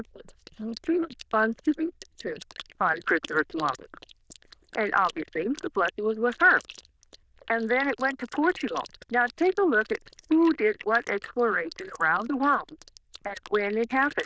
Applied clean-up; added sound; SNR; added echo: neural diffusion model UNIVERSE++.